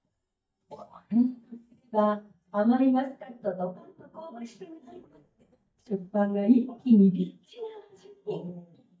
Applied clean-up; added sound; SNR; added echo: neural mask model DeepFilterNet 3.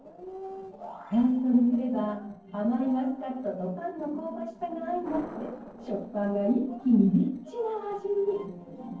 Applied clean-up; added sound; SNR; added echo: neural separator model SepFormer DNS4.